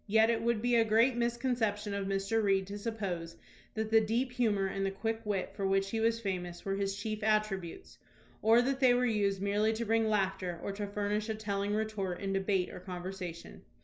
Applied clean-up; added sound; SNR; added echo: none; none; none; none.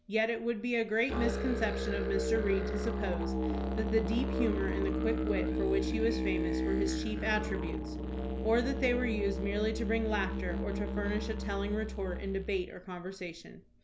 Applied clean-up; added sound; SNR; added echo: none; Musical instrument; 0 dB; none.